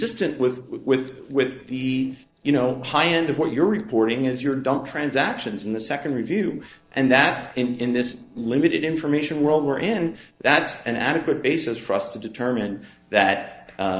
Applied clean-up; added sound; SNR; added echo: neural separator model SepFormer DNS4.